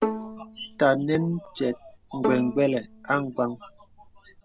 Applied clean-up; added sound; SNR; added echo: none; Bowed string instrument; 8 dB; none.